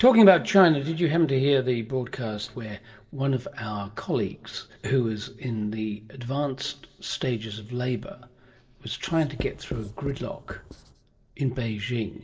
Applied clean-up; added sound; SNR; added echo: neural separator model SepFormer DNS4.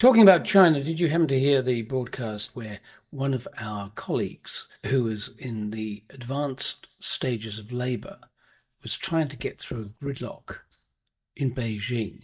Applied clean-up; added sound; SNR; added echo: neural mask model DeepFilterNet 3.